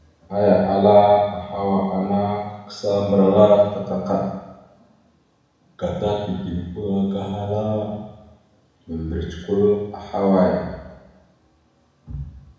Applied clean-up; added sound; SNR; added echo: none; none; none; reverberation time 1.1 s.